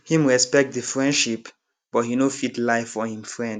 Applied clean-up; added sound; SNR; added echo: none; none; none; none.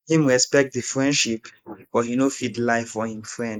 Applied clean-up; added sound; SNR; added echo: neural mask model Resemble Enhance denoiser.